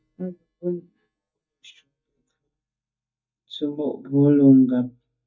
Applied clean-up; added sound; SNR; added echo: neural mask model DeepFilterNet 3.